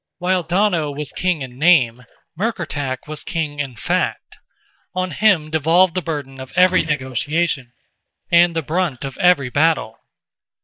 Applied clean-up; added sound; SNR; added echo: neural mask model DeepFilterNet 3.